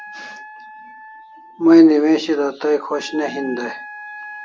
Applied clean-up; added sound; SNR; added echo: none; Wind instrument, woodwind instrument; 18 dB; none.